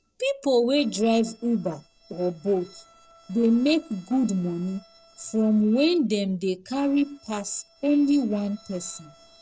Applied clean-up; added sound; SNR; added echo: neural separator model SepFormer DNS4.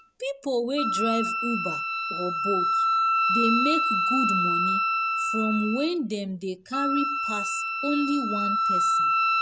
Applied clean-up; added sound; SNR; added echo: none; Wind instrument, woodwind instrument; -4 dB; none.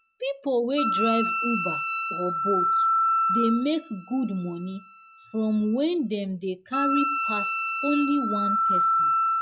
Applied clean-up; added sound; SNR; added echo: classical method log-MMSE.